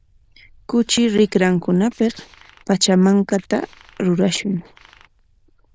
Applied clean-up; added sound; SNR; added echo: neural diffusion model UNIVERSE++.